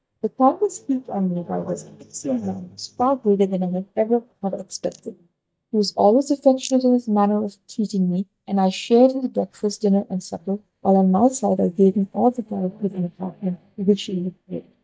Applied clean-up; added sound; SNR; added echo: neural mask model DeepFilterNet 3.